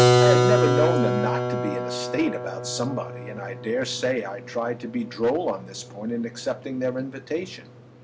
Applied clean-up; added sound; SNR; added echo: none; Keyboard (musical); -2 dB; none.